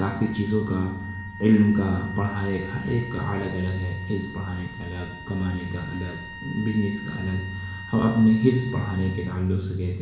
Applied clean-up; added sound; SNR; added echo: none; Wind instrument, woodwind instrument; 15 dB; reverberation time 0.7 s.